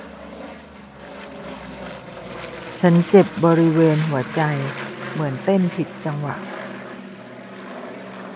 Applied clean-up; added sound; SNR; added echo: none; Aircraft; 12 dB; none.